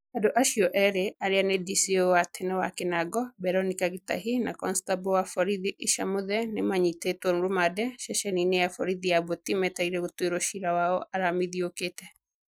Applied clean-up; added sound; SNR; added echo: neural mask model Resemble Enhance denoiser.